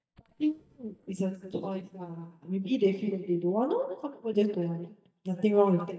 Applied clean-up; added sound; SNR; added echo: neural mask model DeepFilterNet 3.